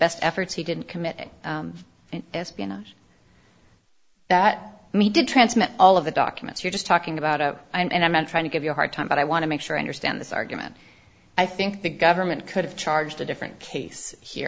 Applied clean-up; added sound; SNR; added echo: none; none; none; none.